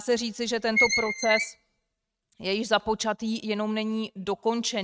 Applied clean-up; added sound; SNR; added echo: neural mask model RNNoise.